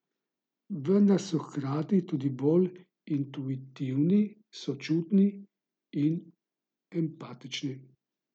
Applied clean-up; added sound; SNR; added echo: none; none; none; none.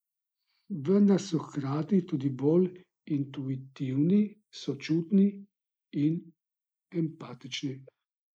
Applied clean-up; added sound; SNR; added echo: neural mask model Resemble Enhance denoiser.